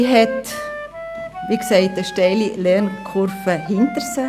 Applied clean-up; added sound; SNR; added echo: none; Wind instrument, woodwind instrument; 11 dB; none.